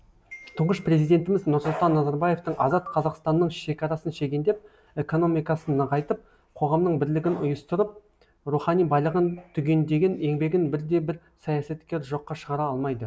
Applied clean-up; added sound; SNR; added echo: none; none; none; none.